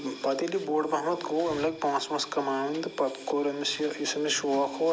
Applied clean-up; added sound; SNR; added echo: none; none; none; none.